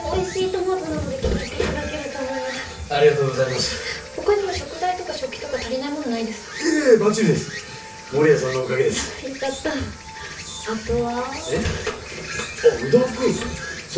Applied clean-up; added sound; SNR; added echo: none; Insect; 15 dB; reverberation time 0.3 s.